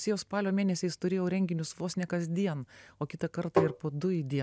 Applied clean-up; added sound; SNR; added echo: none; Tap; -3 dB; none.